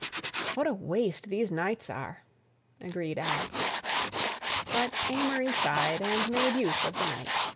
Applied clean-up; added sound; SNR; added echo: none; Tools; -1 dB; none.